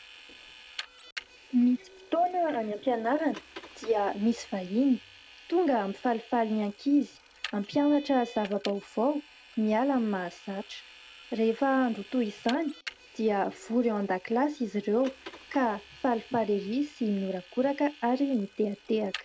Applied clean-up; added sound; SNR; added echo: none; Vehicle; 19 dB; none.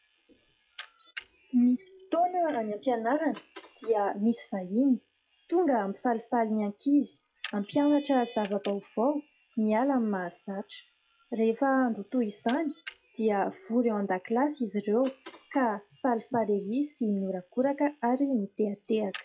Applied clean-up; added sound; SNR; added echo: classical method log-MMSE.